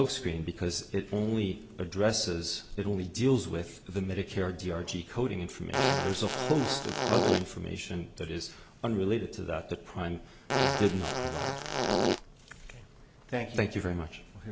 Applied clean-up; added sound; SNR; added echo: none; Fart; -3 dB; none.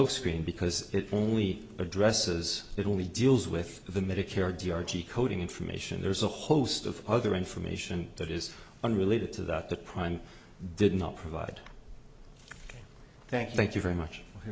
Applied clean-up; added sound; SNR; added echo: none; none; none; none.